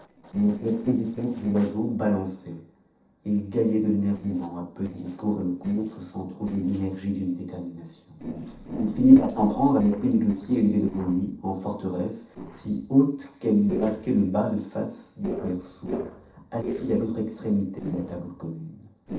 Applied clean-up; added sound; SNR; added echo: neural separator model SepFormer DNS4.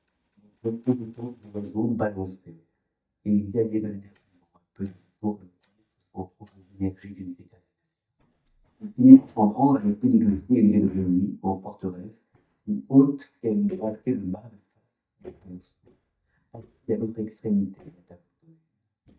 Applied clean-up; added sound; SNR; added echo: neural mask model DeepFilterNet 3.